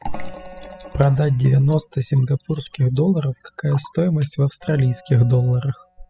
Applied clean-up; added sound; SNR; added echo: classical method spectral subtraction.